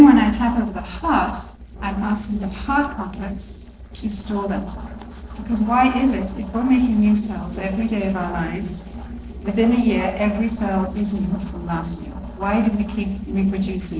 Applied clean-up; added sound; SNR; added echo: neural separator model SepFormer DNS4.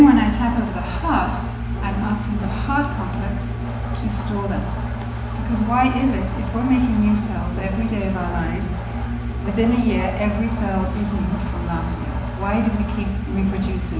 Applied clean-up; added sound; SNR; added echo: none; Engine; 11 dB; reverberation time 1.0 s.